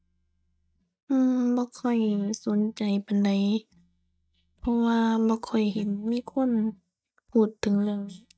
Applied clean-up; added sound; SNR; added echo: neural mask model DeepFilterNet 3.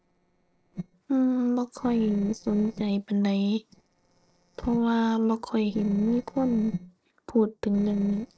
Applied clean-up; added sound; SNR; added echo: neural separator model SepFormer DNS4.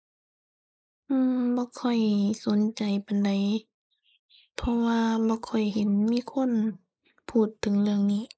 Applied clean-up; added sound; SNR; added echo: neural mask model Resemble Enhance denoiser.